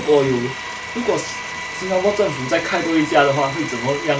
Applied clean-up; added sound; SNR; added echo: none; Domestic sounds, home sounds; 9 dB; none.